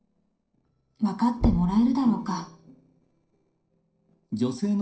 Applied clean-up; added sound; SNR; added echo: neural separator model SepFormer DNS4.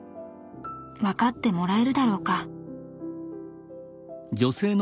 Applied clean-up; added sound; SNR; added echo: none; none; none; none.